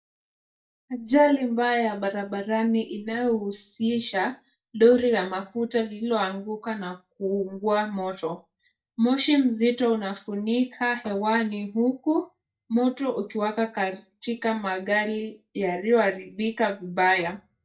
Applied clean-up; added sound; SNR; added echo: neural mask model DeepFilterNet 3.